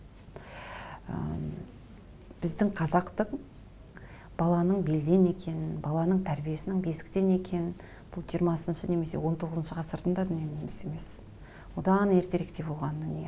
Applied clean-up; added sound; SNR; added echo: none; none; none; none.